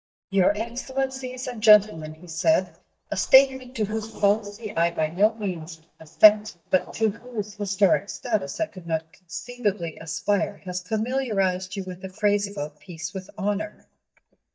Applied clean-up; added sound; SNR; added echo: neural mask model DeepFilterNet 3.